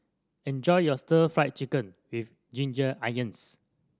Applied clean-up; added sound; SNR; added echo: none; none; none; none.